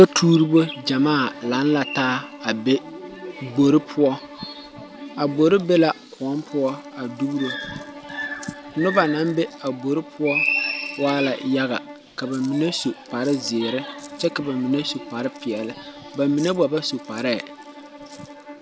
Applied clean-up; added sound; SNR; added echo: none; Bowed string instrument; 18 dB; none.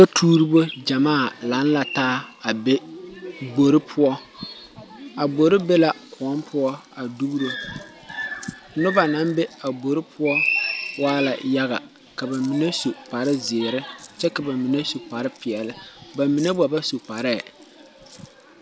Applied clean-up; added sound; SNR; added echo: none; none; none; none.